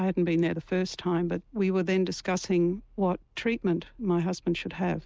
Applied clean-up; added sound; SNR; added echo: none; none; none; none.